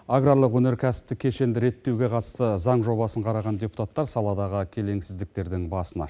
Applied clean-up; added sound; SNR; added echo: none; none; none; none.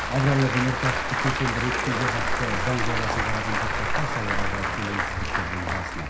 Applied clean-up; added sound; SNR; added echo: none; Applause / Crowd; -2 dB; reverberation time 0.5 s.